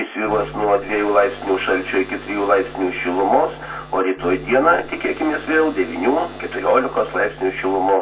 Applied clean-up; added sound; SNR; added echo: none; Buzz; 17 dB; reverberation time 0.2 s.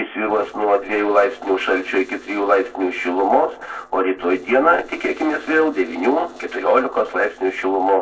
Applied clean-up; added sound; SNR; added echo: neural separator model SepFormer DNS4.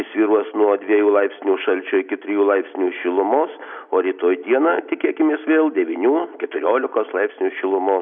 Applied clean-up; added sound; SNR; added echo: none; none; none; none.